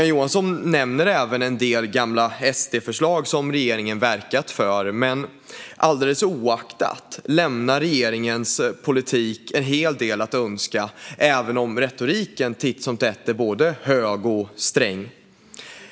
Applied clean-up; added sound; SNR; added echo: none; none; none; none.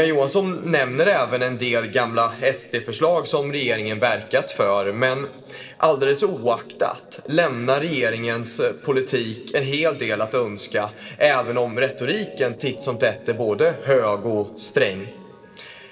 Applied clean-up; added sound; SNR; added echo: neural separator model SepFormer DNS4.